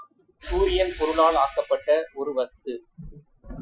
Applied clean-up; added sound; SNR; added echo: classical method Wiener filter.